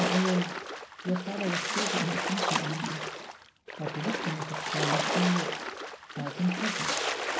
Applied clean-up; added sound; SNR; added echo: none; Splash, splatter; -1 dB; reverberation time 0.5 s.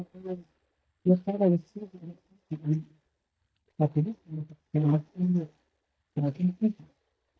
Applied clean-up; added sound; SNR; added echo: neural mask model DeepFilterNet 3.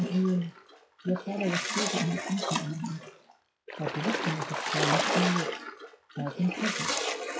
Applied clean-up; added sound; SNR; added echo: classical method WPE with log-MMSE.